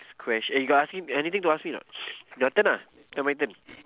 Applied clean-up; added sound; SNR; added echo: none; none; none; none.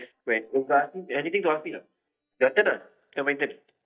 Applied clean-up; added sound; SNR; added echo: neural mask model DeepFilterNet 3.